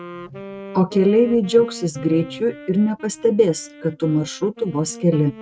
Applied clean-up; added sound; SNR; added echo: neural mask model RNNoise.